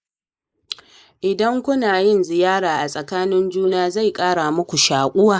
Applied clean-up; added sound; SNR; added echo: neural mask model Resemble Enhance denoiser.